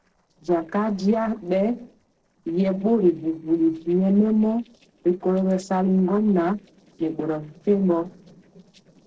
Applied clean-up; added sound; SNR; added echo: neural separator model SepFormer DNS4.